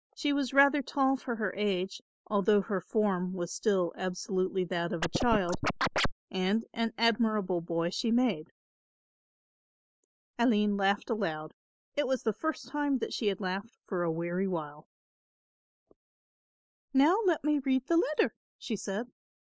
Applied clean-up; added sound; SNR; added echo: neural mask model Resemble Enhance denoiser.